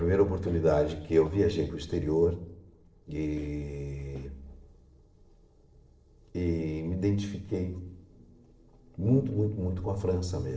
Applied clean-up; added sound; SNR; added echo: neural separator model SepFormer DNS4.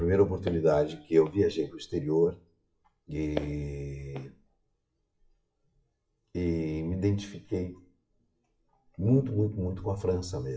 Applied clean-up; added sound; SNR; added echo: classical method WPE with log-MMSE.